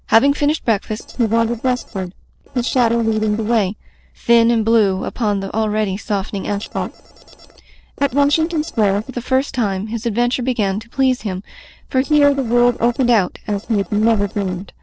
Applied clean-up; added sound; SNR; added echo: neural separator model SepFormer DNS4.